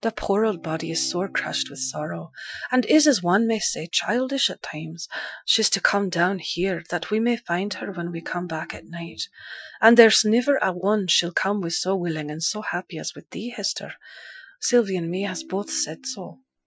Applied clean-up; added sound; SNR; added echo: classical method Wiener filter.